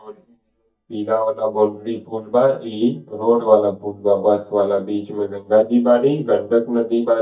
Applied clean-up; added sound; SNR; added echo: neural mask model DeepFilterNet 3.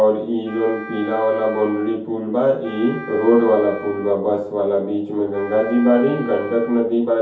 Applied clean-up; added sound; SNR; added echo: none; Wind instrument, woodwind instrument; 17 dB; reverberation time 0.6 s.